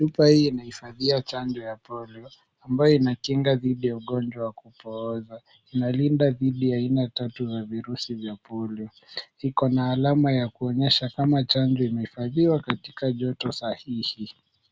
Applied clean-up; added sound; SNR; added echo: none; none; none; none.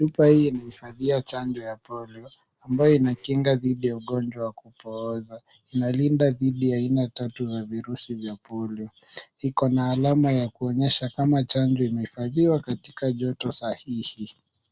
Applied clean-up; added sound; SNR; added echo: neural separator model SepFormer DNS4.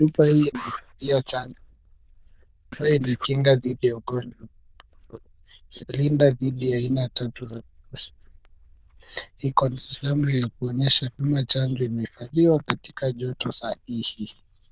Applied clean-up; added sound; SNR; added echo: neural diffusion model UNIVERSE++.